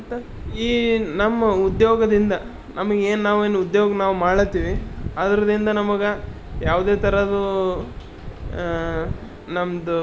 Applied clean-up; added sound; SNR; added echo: none; none; none; none.